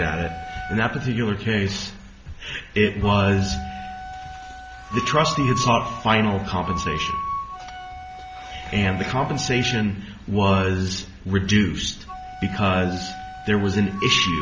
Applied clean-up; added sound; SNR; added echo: none; Wind instrument, woodwind instrument; 11 dB; none.